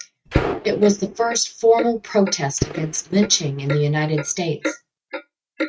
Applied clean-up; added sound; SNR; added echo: neural mask model RNNoise.